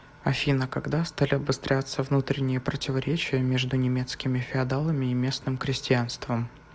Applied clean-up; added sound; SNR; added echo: none; none; none; none.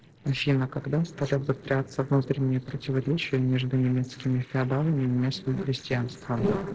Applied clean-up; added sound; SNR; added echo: neural separator model SepFormer DNS4.